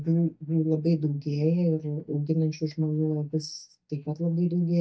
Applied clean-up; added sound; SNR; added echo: neural mask model DeepFilterNet 3.